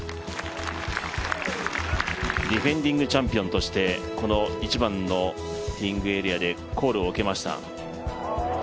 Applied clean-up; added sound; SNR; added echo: none; none; none; none.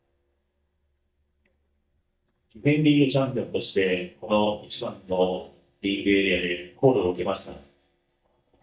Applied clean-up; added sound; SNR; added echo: neural mask model DeepFilterNet 3.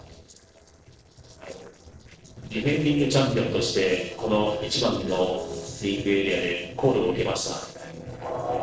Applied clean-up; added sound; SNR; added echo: neural separator model SepFormer DNS4.